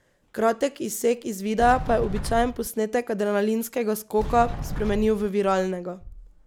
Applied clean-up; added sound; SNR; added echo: none; Sliding door; 6 dB; none.